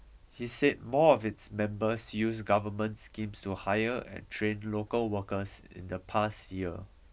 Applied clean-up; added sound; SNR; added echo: none; none; none; none.